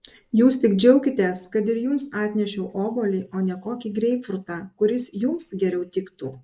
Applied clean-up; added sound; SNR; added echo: neural mask model Resemble Enhance denoiser.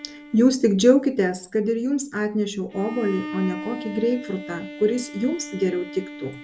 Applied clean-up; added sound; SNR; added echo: none; Bowed string instrument; 14 dB; none.